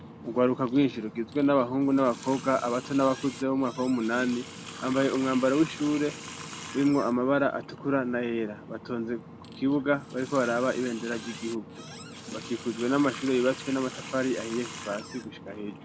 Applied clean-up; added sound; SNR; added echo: none; Water tap, faucet; 14 dB; none.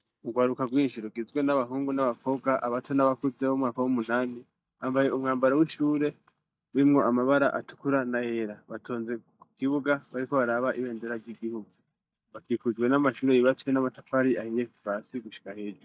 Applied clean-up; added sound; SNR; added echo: neural mask model DeepFilterNet 3.